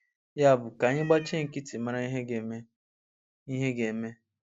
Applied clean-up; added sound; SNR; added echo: none; Meow; 18 dB; none.